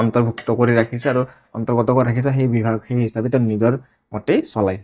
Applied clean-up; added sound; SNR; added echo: neural mask model DeepFilterNet 3.